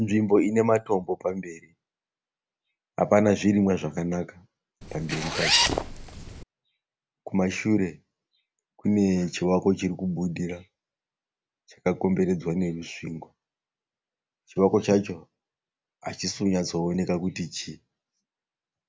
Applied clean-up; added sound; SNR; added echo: none; Zipper (clothing); 0 dB; none.